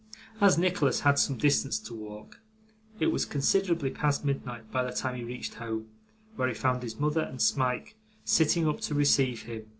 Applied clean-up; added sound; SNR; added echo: none; none; none; none.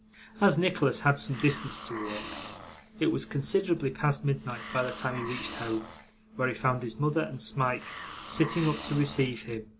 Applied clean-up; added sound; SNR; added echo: none; Hiss; 14 dB; none.